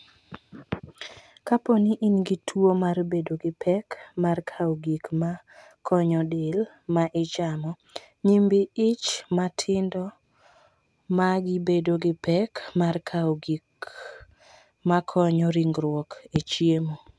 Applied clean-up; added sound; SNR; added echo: none; none; none; none.